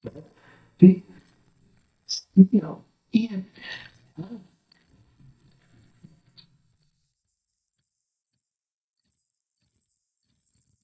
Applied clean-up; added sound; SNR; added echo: neural mask model DeepFilterNet 3.